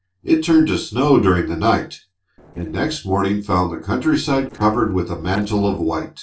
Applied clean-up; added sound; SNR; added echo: neural separator model SepFormer DNS4.